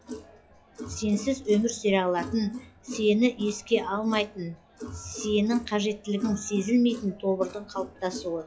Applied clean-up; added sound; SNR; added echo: classical method log-MMSE.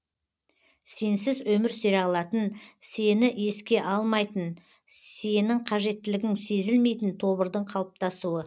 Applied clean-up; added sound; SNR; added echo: none; none; none; none.